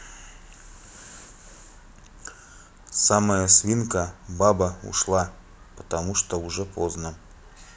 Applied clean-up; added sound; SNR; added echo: none; none; none; none.